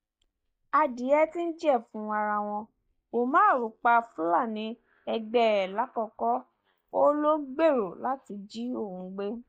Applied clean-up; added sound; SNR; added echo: neural mask model DeepFilterNet 3.